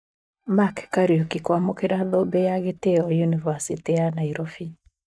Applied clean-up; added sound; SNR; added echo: neural mask model DeepFilterNet 3.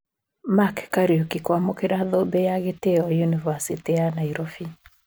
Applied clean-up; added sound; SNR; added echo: none; none; none; none.